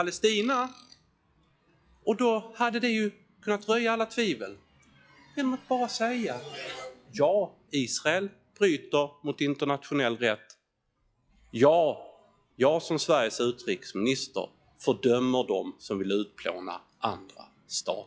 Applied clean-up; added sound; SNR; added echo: classical method log-MMSE.